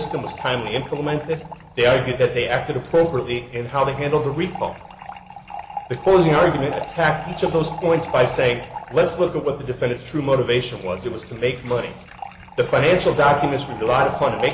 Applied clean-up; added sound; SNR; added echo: none; Fill (with liquid) / Trickle, dribble; 16 dB; none.